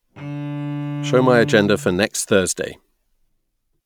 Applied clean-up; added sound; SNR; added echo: none; Bowed string instrument; 9 dB; none.